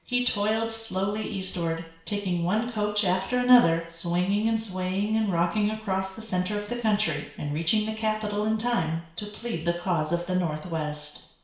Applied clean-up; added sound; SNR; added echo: none; none; none; reverberation time 0.6 s.